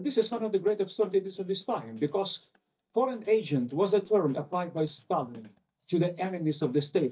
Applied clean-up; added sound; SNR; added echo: neural mask model DeepFilterNet 3.